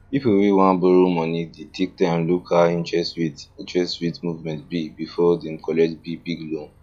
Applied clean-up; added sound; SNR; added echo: classical method log-MMSE.